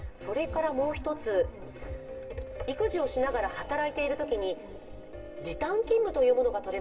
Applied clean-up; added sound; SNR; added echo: none; none; none; reverberation time 2.6 s.